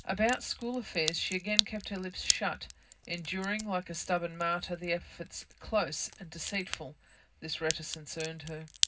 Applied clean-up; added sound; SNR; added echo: none; Crack; 4 dB; reverberation time 0.4 s.